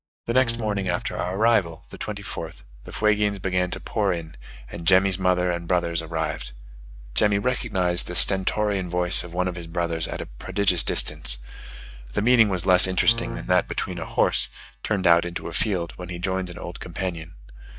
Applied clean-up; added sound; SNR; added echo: neural mask model DeepFilterNet 3.